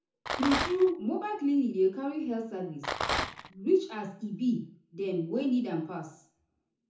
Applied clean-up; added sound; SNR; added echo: none; Rattle; 2 dB; reverberation time 0.5 s.